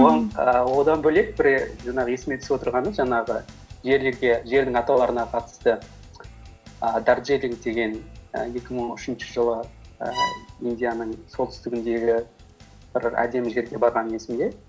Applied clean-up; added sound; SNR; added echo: none; Bowed string instrument; 6 dB; none.